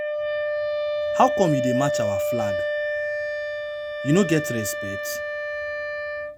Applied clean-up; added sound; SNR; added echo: none; Wind instrument, woodwind instrument; -1 dB; none.